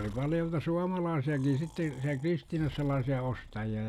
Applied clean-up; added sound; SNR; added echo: none; Breathing; 18 dB; none.